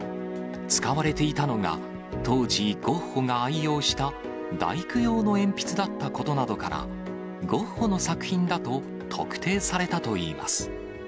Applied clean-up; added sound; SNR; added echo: none; none; none; none.